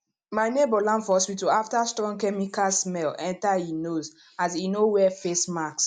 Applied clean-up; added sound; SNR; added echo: none; none; none; none.